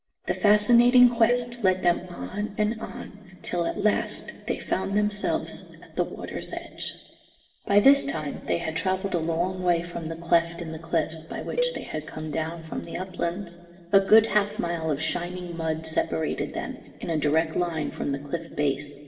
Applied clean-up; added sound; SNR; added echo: none; Cowbell; 9 dB; reverberation time 1.7 s.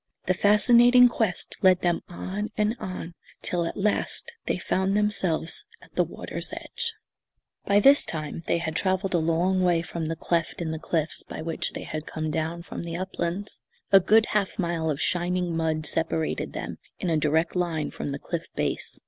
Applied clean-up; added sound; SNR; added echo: none; none; none; none.